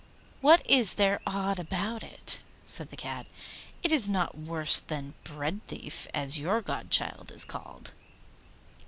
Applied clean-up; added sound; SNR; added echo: none; none; none; none.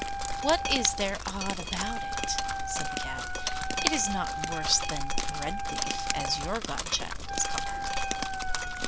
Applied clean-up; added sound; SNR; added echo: none; Drip + Wind instrument, woodwind instrument; -3 dB; none.